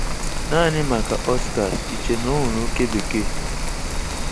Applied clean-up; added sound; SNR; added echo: none; Rain; -1 dB; none.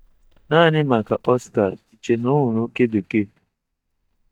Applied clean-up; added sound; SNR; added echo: neural mask model DeepFilterNet 3.